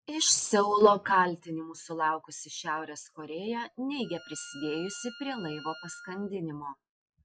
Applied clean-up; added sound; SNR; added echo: classical method log-MMSE.